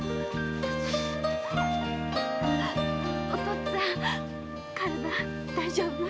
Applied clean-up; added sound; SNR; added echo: none; none; none; none.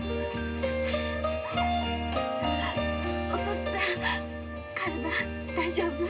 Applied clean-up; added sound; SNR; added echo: none; none; none; reverberation time 0.2 s.